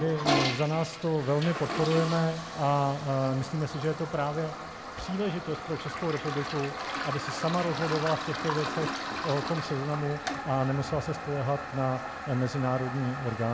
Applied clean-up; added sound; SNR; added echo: none; Toilet flush; 5 dB; none.